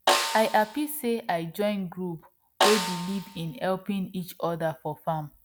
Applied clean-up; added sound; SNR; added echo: none; Snare drum; 3 dB; none.